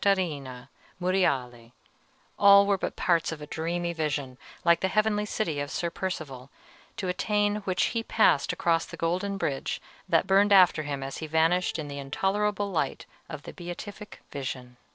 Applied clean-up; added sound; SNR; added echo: neural separator model SepFormer DNS4.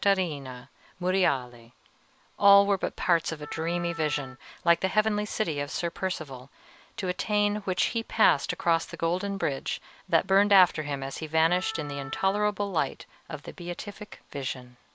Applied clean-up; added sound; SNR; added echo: none; Wind instrument, woodwind instrument; 16 dB; none.